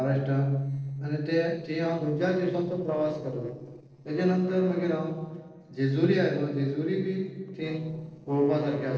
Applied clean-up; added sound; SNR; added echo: neural separator model SepFormer DNS4.